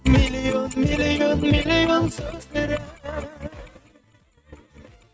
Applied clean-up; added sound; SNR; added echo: neural mask model RNNoise.